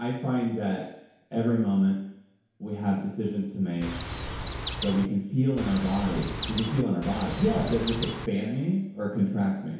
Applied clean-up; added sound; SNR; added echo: none; Chirp, tweet; 6 dB; reverberation time 1.0 s.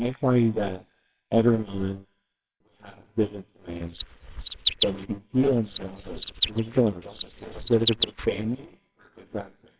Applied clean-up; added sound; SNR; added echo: neural separator model SepFormer WHAMR!.